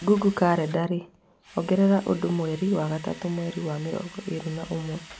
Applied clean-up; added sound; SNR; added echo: none; Drill; 18 dB; none.